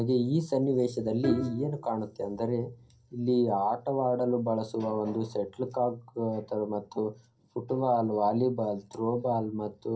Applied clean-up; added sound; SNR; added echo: none; Bowed string instrument; 10 dB; reverberation time 0.3 s.